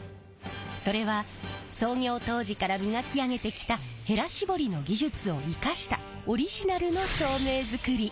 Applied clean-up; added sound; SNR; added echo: none; none; none; none.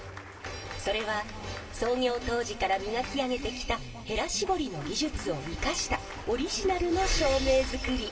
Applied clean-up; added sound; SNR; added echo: none; Applause / Cheering; 17 dB; reverberation time 2.6 s.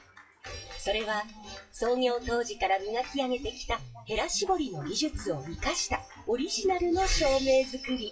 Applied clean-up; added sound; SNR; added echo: classical method WPE with log-MMSE.